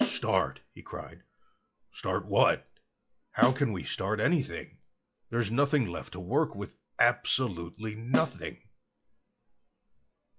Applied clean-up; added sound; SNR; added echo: classical method log-MMSE.